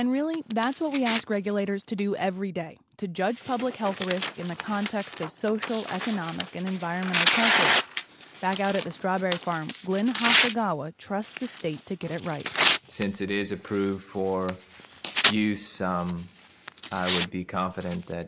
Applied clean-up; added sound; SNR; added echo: none; Tearing; 0 dB; none.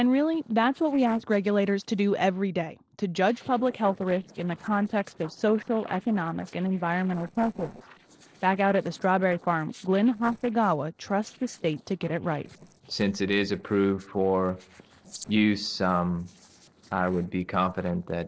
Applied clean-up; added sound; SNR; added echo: neural separator model SepFormer DNS4.